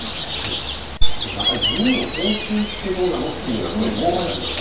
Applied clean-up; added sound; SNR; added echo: none; Gull, seagull; -2 dB; reverberation time 0.7 s.